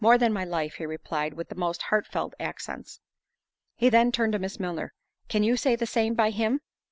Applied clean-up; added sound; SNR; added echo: none; none; none; none.